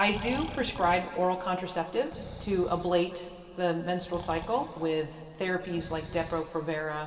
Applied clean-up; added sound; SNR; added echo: none; Breathing; 14 dB; reverberation time 2.3 s.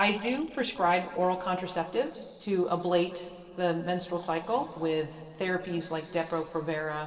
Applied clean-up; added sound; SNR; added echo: neural separator model SepFormer DNS4.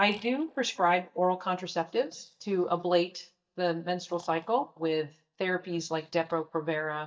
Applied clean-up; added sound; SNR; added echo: neural mask model DeepFilterNet 3.